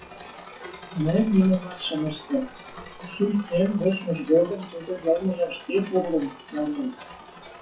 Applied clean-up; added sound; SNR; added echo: classical method WPE with log-MMSE.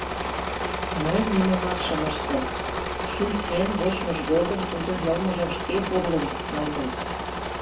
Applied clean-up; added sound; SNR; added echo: none; Engine / Mechanisms; 2 dB; reverberation time 0.3 s.